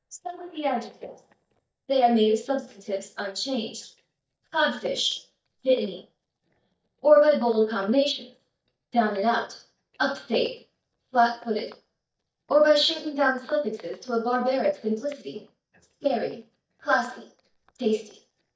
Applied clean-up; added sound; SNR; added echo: neural mask model DeepFilterNet 3.